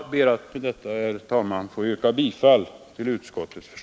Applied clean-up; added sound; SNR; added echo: none; none; none; none.